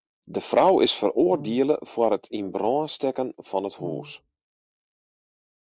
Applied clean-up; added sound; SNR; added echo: neural mask model Resemble Enhance denoiser.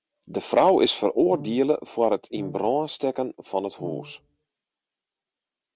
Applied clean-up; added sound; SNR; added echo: none; Brass instrument; 16 dB; none.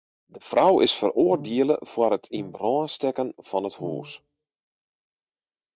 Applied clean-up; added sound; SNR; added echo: neural mask model DeepFilterNet 3.